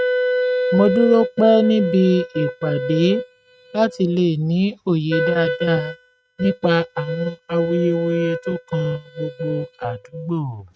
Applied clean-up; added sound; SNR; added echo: neural mask model RNNoise.